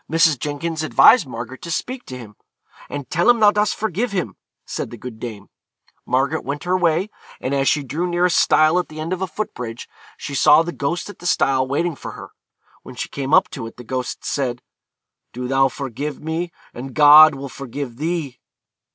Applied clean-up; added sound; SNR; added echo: none; none; none; none.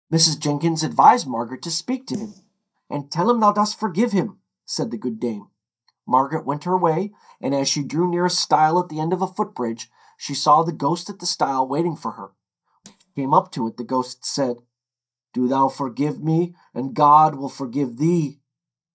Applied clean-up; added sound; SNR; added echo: neural mask model DeepFilterNet 3.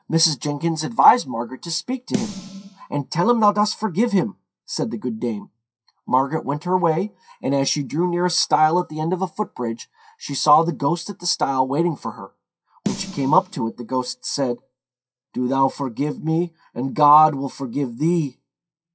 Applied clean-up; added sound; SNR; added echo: classical method WPE with log-MMSE.